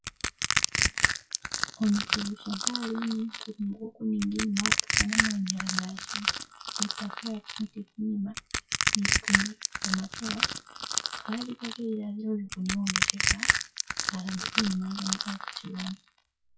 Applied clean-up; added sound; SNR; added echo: classical method WPE with log-MMSE.